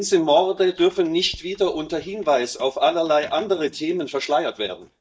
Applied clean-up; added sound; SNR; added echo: neural mask model DeepFilterNet 3.